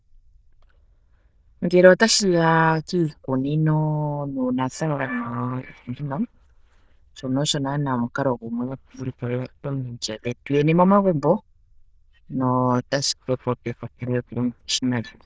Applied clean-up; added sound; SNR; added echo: neural diffusion model UNIVERSE++.